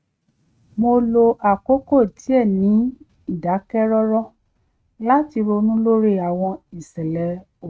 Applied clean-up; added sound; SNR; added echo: neural mask model RNNoise.